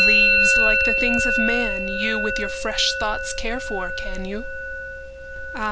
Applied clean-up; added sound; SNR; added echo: none; Musical instrument; -4 dB; none.